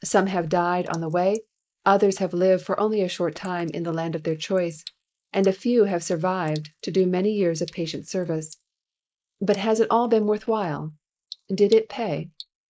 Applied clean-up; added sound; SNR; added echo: neural mask model Resemble Enhance denoiser.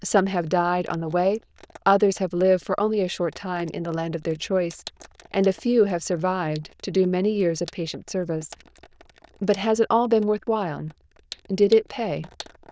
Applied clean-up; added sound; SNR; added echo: neural diffusion model UNIVERSE++.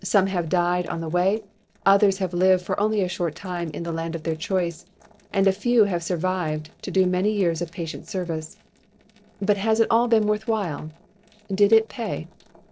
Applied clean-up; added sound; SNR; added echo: neural separator model SepFormer DNS4.